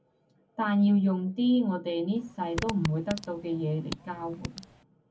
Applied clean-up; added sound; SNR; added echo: none; Fart; 12 dB; reverberation time 0.3 s.